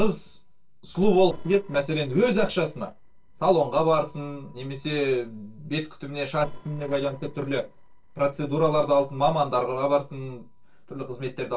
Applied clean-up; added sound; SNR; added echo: neural separator model SepFormer DNS4.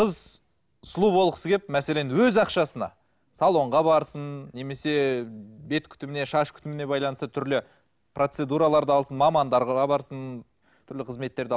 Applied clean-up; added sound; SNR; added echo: none; none; none; none.